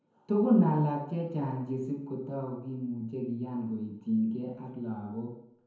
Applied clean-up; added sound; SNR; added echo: none; none; none; reverberation time 0.9 s.